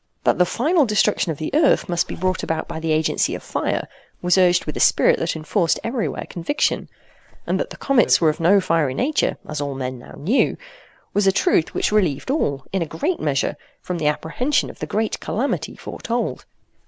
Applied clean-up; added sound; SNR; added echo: none; Zipper (clothing); 16 dB; none.